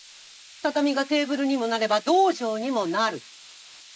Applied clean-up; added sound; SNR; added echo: neural mask model Resemble Enhance denoiser.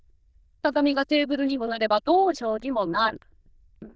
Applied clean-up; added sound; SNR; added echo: neural diffusion model UNIVERSE++.